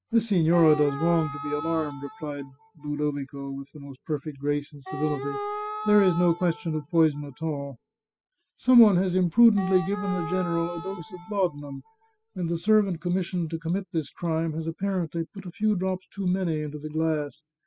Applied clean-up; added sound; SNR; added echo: classical method spectral subtraction.